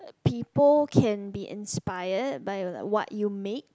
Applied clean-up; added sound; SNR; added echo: none; none; none; none.